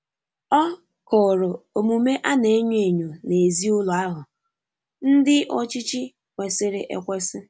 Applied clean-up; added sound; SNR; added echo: none; none; none; none.